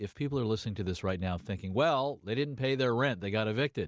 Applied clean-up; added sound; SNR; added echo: none; none; none; none.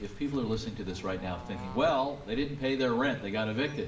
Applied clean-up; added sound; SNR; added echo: none; Bird / Fowl; 15 dB; reverberation time 0.6 s.